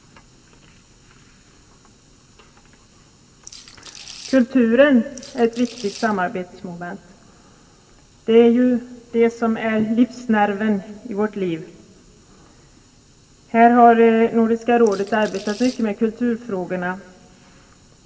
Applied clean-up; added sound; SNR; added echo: none; Rattle / Rattle (instrument); 19 dB; reverberation time 1.3 s.